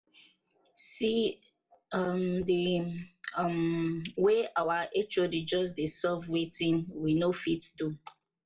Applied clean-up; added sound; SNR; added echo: none; none; none; reverberation time 0.2 s.